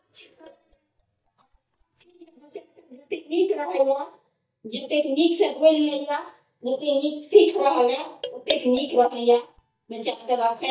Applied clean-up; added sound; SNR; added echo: neural mask model DeepFilterNet 3.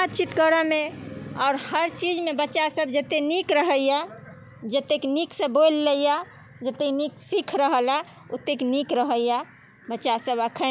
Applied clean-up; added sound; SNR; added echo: none; none; none; none.